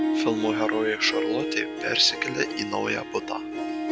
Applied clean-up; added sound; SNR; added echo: none; Harp; 1 dB; none.